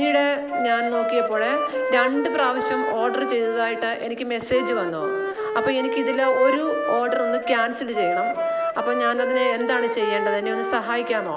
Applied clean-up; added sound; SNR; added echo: none; Wind instrument, woodwind instrument; 2 dB; none.